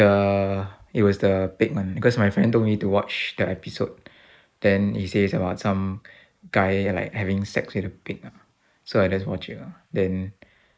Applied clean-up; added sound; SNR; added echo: neural mask model Resemble Enhance denoiser.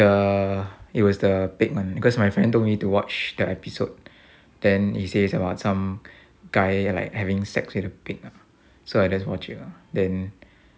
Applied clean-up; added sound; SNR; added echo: none; none; none; none.